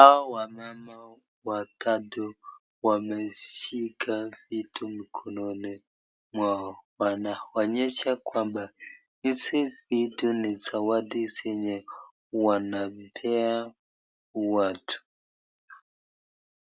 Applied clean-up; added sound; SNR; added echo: none; none; none; none.